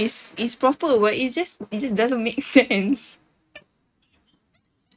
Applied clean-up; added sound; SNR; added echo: neural mask model RNNoise.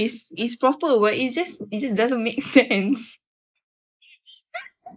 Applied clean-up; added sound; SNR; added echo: neural mask model Resemble Enhance denoiser.